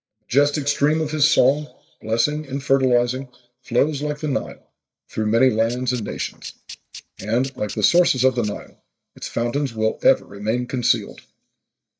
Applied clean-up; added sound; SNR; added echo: neural mask model DeepFilterNet 3.